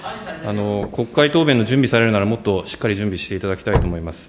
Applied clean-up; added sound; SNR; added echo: none; Slam / Car; 10 dB; none.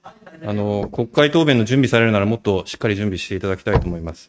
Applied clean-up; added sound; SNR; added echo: neural mask model RNNoise.